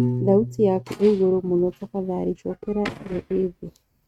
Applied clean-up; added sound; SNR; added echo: neural mask model RNNoise.